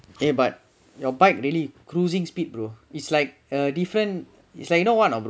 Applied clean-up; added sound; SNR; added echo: none; none; none; none.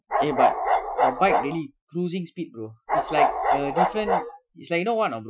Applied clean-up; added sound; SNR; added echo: classical method Wiener filter.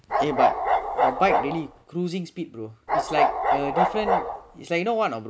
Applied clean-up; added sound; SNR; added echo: none; Bark; -5 dB; none.